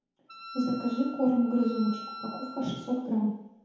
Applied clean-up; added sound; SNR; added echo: none; Wind instrument, woodwind instrument; 15 dB; reverberation time 0.8 s.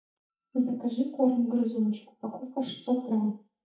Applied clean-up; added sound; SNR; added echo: neural mask model DeepFilterNet 3.